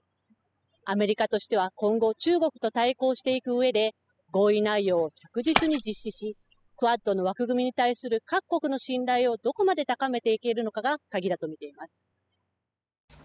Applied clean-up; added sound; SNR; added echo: classical method spectral subtraction.